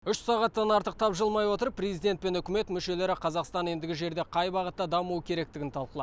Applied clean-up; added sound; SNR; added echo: none; none; none; none.